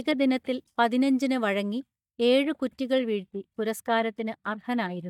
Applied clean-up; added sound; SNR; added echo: neural mask model DeepFilterNet 3.